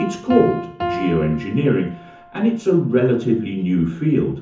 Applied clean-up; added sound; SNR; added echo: none; Piano; 11 dB; reverberation time 0.6 s.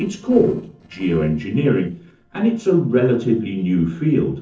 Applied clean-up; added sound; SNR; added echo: neural separator model SepFormer DNS4.